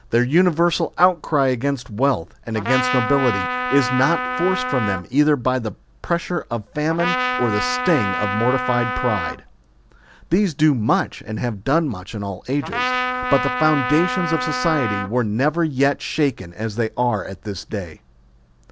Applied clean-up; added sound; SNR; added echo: none; Trumpet; 3 dB; none.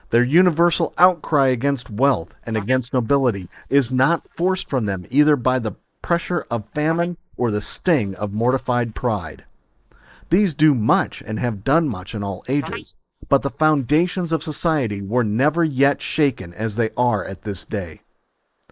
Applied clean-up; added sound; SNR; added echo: neural mask model Resemble Enhance denoiser.